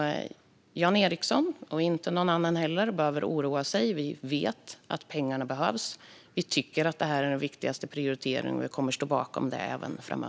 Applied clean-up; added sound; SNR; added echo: none; none; none; none.